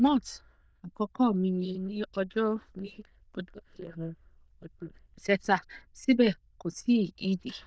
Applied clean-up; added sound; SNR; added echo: neural diffusion model UNIVERSE++.